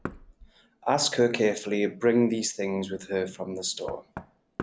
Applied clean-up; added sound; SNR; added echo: none; Knock; 18 dB; none.